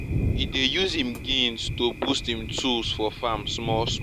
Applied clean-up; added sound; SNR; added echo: none; Thunder; 4 dB; none.